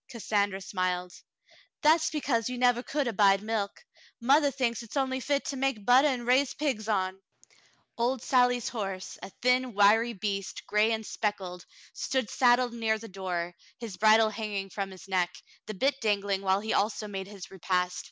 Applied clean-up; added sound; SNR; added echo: none; none; none; none.